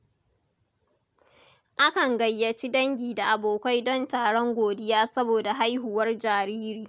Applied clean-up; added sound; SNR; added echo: none; none; none; none.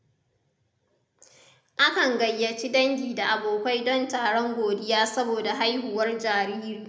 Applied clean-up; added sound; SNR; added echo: none; none; none; reverberation time 0.7 s.